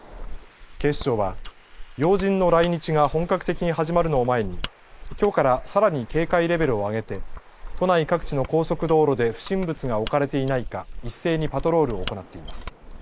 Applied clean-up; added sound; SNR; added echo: neural mask model Resemble Enhance denoiser.